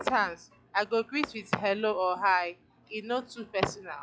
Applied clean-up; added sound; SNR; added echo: classical method log-MMSE.